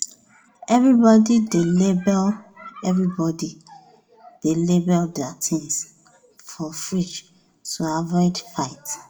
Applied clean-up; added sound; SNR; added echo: none; none; none; reverberation time 0.4 s.